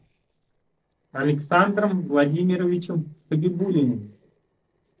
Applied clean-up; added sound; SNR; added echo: neural separator model SepFormer DNS4.